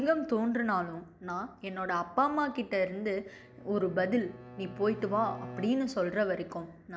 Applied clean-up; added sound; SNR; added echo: none; Bowed string instrument; 15 dB; none.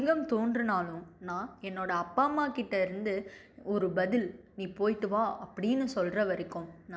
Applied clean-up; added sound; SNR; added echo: none; none; none; none.